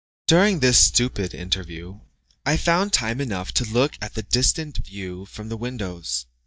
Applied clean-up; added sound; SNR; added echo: neural mask model DeepFilterNet 3.